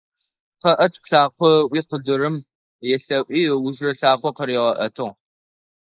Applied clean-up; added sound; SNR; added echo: neural mask model Resemble Enhance denoiser.